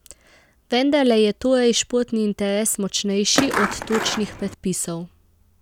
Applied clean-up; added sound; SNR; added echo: none; Skateboard; 3 dB; none.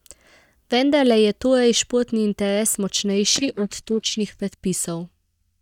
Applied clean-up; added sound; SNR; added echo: neural mask model DeepFilterNet 3.